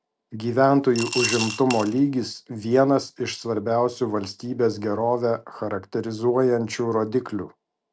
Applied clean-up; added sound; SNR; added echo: none; Coin (dropping) / Glass; 7 dB; none.